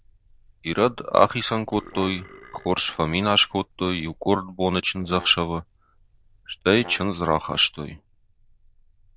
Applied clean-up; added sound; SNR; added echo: neural diffusion model UNIVERSE++.